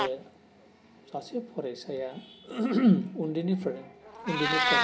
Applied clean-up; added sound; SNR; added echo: none; Meow; 4 dB; reverberation time 0.3 s.